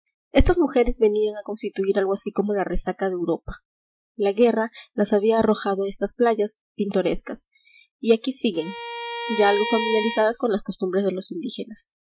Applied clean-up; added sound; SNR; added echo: classical method Wiener filter.